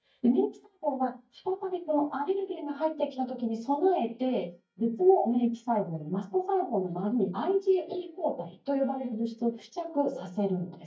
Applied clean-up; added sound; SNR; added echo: neural mask model DeepFilterNet 3.